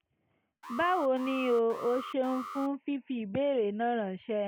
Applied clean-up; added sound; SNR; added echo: none; Alarm; 13 dB; none.